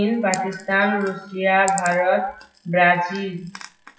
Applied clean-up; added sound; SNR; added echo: classical method WPE with log-MMSE.